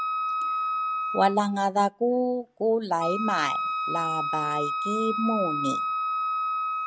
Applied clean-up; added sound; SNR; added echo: none; Wind instrument, woodwind instrument; 1 dB; none.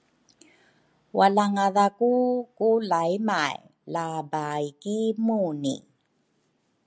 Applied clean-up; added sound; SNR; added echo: none; none; none; none.